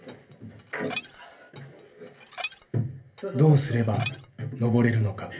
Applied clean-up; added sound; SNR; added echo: none; Dishes, pots, and pans; 13 dB; reverberation time 0.3 s.